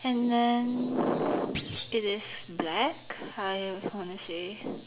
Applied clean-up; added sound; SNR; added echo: none; Thump, thud; 11 dB; reverberation time 0.9 s.